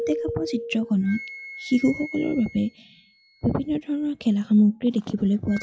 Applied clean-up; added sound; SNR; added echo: classical method log-MMSE.